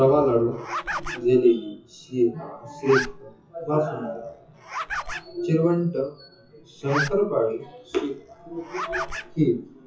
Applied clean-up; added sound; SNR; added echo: classical method WPE with log-MMSE.